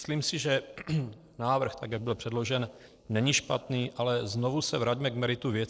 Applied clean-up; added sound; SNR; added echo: neural separator model SepFormer DNS4.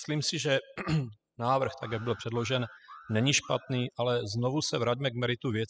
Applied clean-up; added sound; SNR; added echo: classical method spectral subtraction.